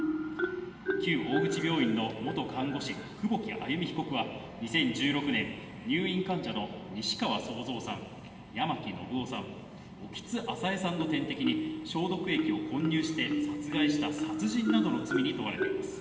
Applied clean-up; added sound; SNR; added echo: none; Marimba, xylophone; 4 dB; reverberation time 2.9 s.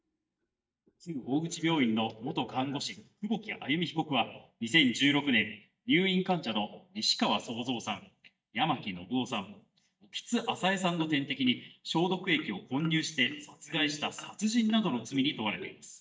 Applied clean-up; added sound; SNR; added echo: neural mask model DeepFilterNet 3.